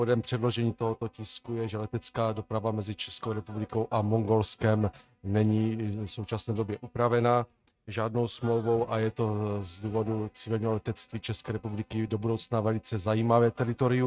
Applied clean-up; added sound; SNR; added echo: neural mask model RNNoise.